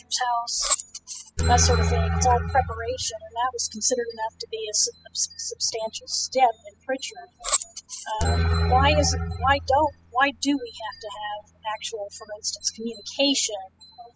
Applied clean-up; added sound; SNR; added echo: classical method spectral subtraction.